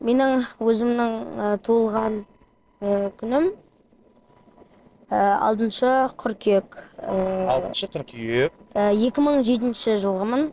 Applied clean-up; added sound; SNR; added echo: neural separator model SepFormer DNS4.